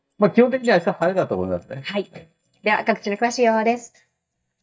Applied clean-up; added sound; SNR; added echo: neural mask model DeepFilterNet 3.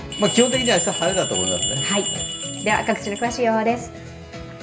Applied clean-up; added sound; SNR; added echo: none; Bell; 3 dB; reverberation time 1.1 s.